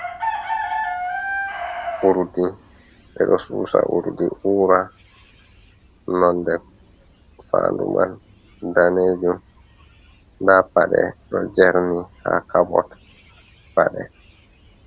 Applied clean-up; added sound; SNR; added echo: none; Chicken, rooster; 12 dB; none.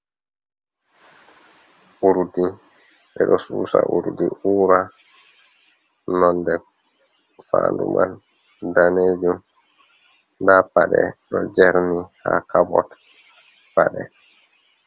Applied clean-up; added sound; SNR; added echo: none; none; none; none.